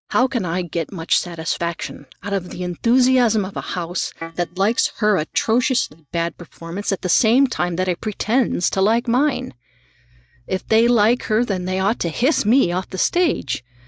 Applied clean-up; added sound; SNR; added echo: neural mask model DeepFilterNet 3.